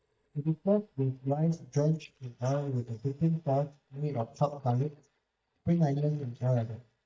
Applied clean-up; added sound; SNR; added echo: neural mask model DeepFilterNet 3.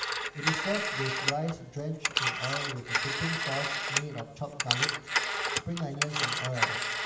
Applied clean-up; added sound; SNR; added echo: none; Telephone; -4 dB; reverberation time 1.0 s.